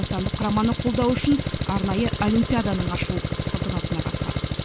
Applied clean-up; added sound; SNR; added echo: none; Engine; 1 dB; none.